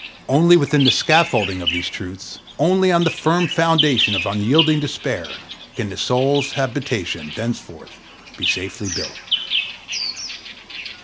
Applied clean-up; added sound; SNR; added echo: none; Bird vocalization, bird call, bird song; 6 dB; none.